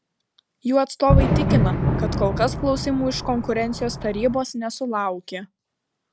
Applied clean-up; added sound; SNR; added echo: none; Fireworks; -2 dB; none.